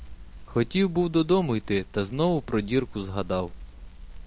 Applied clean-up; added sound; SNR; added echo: none; Crackle; 15 dB; none.